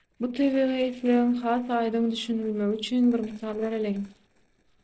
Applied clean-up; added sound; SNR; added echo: neural separator model SepFormer DNS4.